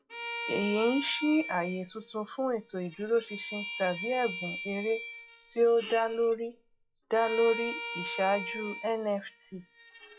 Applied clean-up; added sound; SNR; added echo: classical method log-MMSE.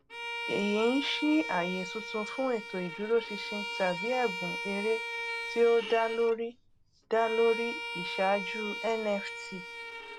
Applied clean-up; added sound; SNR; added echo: none; Bowed string instrument; 7 dB; none.